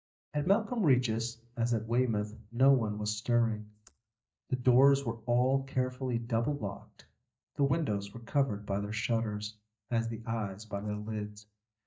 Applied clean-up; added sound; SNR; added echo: neural mask model DeepFilterNet 3.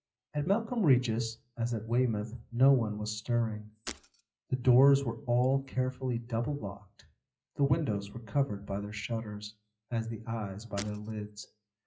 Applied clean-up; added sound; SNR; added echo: classical method WPE with log-MMSE.